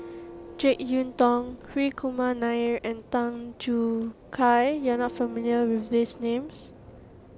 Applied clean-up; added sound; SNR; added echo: none; Church bell; 18 dB; none.